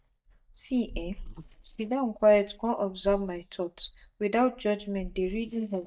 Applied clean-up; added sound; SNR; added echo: neural mask model DeepFilterNet 3.